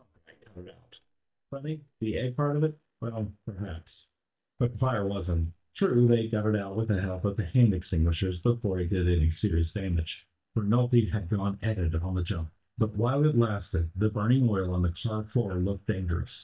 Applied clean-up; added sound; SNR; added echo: neural mask model DeepFilterNet 3.